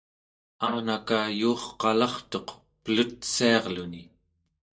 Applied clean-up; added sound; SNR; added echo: neural mask model DeepFilterNet 3.